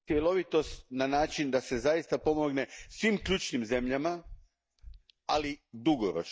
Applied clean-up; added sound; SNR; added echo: neural mask model DeepFilterNet 3.